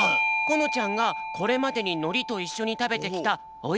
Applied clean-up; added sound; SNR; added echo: none; Bell / Doorbell; 3 dB; none.